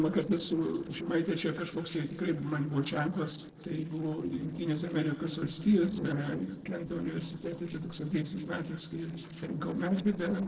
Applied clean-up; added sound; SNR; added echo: neural separator model SepFormer DNS4.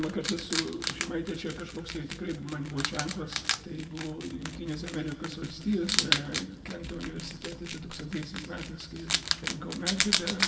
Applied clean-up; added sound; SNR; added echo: none; Wild animals; -1 dB; reverberation time 1.6 s.